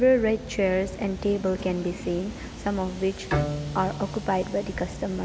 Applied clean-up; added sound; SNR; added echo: none; Train + Bowed string instrument; 8 dB; none.